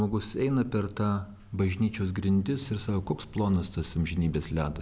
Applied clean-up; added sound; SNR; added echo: none; none; none; none.